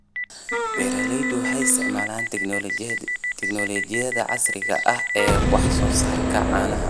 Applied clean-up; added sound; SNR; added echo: none; Boom + Wind instrument, woodwind instrument; -2 dB; none.